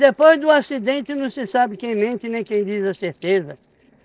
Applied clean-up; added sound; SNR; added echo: neural separator model SepFormer DNS4.